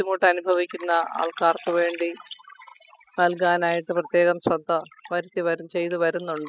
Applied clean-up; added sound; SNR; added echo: classical method spectral subtraction.